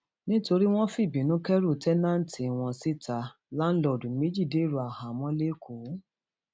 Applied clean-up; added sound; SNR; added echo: none; none; none; none.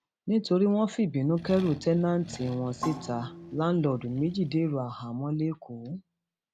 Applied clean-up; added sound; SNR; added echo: none; Accelerating, revving, vroom + Percussion; 16 dB; none.